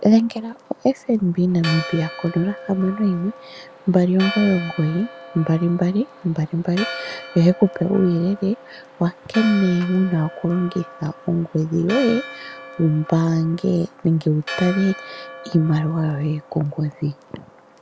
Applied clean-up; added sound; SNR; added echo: none; Church bell; 15 dB; none.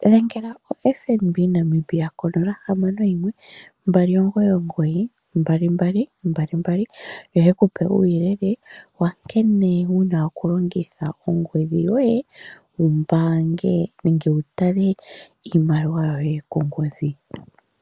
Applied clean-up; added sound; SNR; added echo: none; none; none; none.